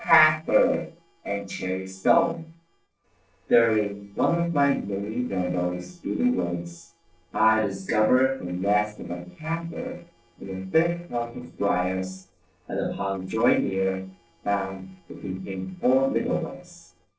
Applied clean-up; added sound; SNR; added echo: neural separator model SepFormer DNS4.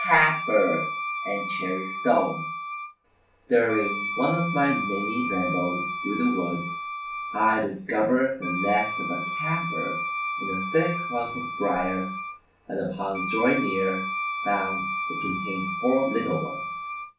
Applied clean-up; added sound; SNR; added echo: none; Wind instrument, woodwind instrument; 4 dB; reverberation time 0.4 s.